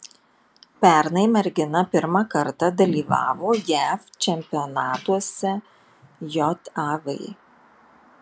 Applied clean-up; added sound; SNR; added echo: none; none; none; none.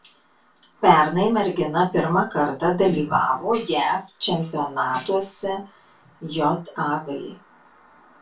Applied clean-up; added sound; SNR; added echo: none; none; none; reverberation time 0.2 s.